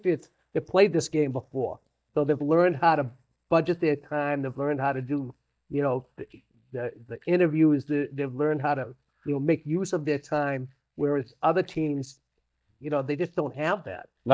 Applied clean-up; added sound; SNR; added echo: neural mask model DeepFilterNet 3.